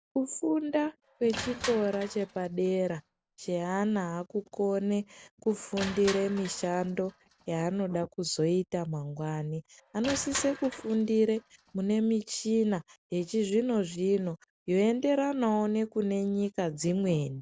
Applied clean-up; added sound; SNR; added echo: none; Crushing; 15 dB; none.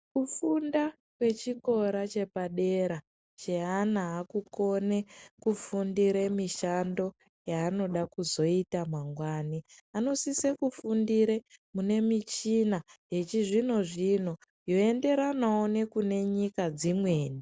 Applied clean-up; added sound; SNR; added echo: none; none; none; none.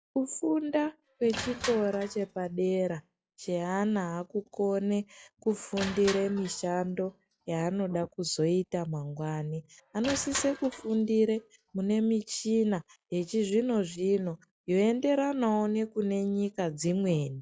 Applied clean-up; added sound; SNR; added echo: classical method log-MMSE.